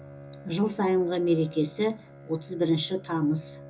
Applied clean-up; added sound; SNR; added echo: none; Bowed string instrument; 18 dB; reverberation time 0.2 s.